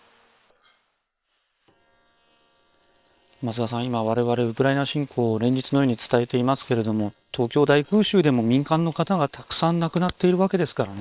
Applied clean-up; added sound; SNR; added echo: neural separator model SepFormer WHAM!.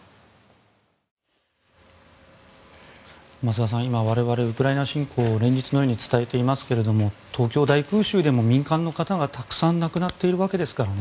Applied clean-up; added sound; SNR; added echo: none; none; none; none.